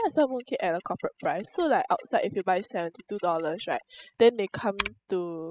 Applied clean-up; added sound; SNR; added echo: classical method spectral subtraction.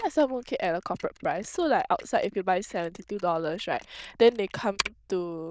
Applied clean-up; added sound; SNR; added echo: neural diffusion model UNIVERSE++.